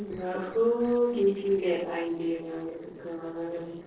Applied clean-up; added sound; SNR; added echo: neural separator model SepFormer DNS4.